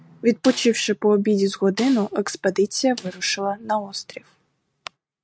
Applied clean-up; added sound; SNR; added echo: neural mask model RNNoise.